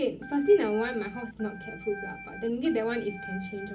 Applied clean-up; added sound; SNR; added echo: none; Organ; 13 dB; reverberation time 0.4 s.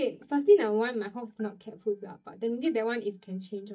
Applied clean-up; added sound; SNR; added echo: neural mask model DeepFilterNet 3.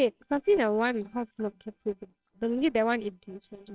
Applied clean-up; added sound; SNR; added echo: neural separator model SepFormer WHAMR!.